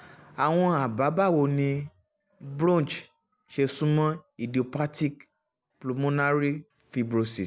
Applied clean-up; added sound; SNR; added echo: none; none; none; none.